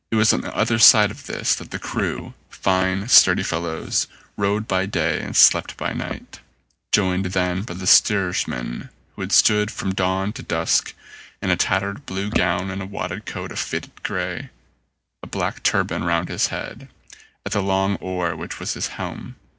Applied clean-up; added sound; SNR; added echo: none; none; none; none.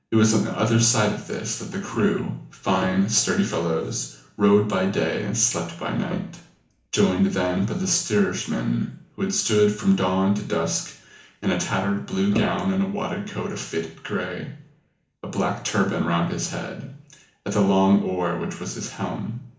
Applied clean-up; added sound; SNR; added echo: none; none; none; reverberation time 0.8 s.